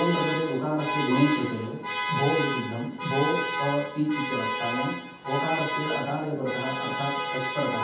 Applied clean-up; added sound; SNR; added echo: none; Alarm; 3 dB; reverberation time 0.8 s.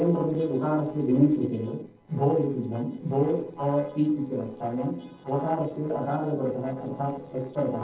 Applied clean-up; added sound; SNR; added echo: neural separator model SepFormer DNS4.